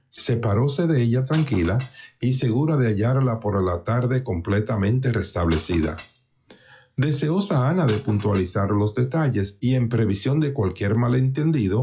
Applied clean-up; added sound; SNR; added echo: classical method log-MMSE.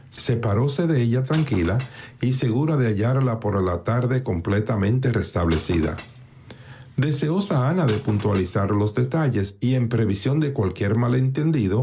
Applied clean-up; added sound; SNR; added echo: none; Shatter / Crushing; 19 dB; none.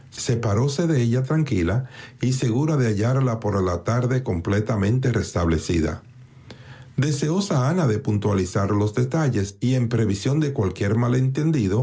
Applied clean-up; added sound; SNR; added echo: none; none; none; none.